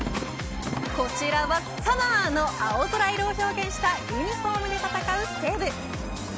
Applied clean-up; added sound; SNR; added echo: none; none; none; none.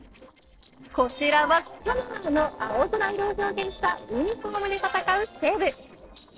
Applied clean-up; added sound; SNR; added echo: neural separator model SepFormer DNS4.